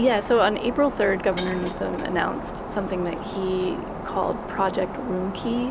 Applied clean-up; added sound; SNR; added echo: none; Shatter; 8 dB; none.